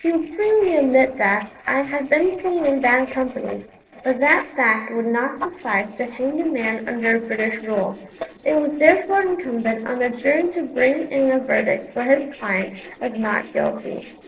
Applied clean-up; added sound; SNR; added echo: neural separator model SepFormer DNS4.